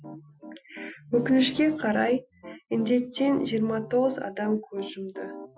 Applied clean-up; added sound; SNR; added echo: classical method Wiener filter.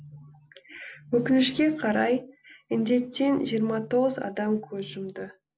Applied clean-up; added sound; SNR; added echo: none; none; none; none.